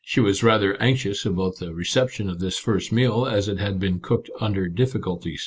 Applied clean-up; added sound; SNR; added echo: none; none; none; none.